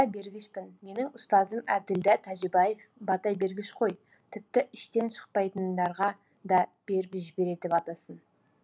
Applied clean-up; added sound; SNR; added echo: none; none; none; none.